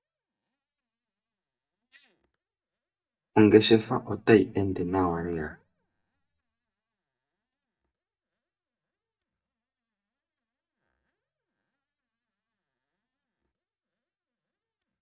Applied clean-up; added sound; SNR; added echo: neural mask model DeepFilterNet 3.